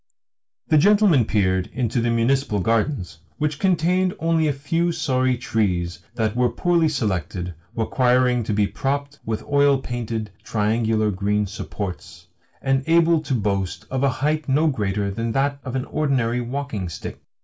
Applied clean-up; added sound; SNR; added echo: none; none; none; none.